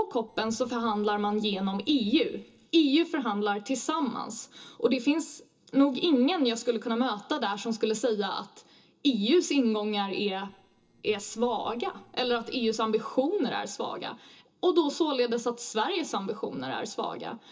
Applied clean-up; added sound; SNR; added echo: neural separator model SepFormer DNS4.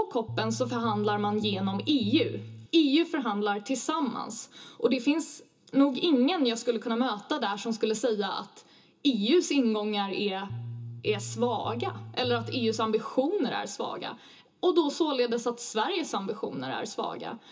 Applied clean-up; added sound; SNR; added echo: none; Bass guitar; 11 dB; reverberation time 0.2 s.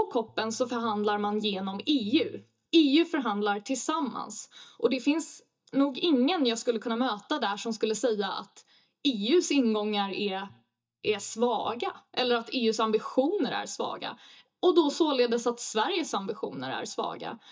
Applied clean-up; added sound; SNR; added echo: neural mask model DeepFilterNet 3.